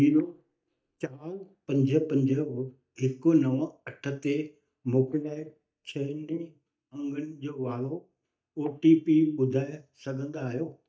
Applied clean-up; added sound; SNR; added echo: neural mask model DeepFilterNet 3.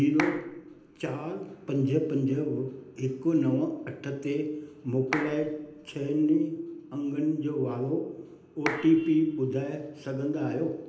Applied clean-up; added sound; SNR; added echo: none; Clapping; 11 dB; reverberation time 0.8 s.